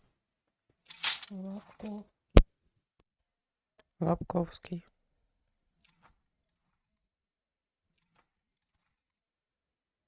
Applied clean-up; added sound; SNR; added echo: neural mask model RNNoise.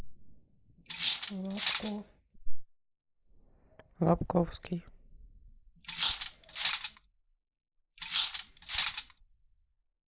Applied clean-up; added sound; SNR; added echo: neural mask model Resemble Enhance denoiser.